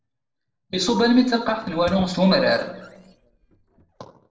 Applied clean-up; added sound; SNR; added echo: neural separator model SepFormer DNS4.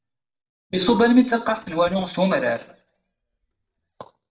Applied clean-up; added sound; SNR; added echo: neural mask model DeepFilterNet 3.